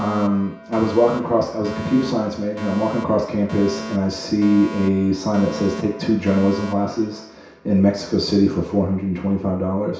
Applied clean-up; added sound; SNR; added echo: none; Alarm; 14 dB; reverberation time 0.6 s.